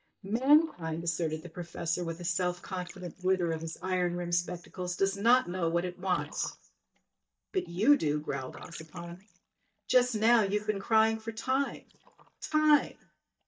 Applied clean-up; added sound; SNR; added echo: neural mask model DeepFilterNet 3.